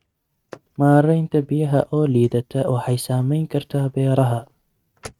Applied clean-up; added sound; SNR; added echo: neural mask model RNNoise.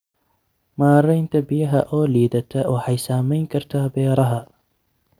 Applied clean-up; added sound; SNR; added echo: none; none; none; none.